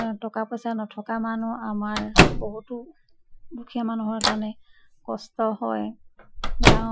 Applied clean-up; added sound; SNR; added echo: classical method Wiener filter.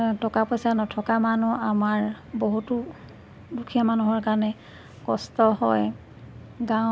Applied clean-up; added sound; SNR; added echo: none; none; none; none.